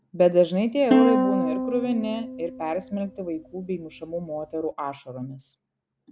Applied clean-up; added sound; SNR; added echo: none; Plucked string instrument; 0 dB; none.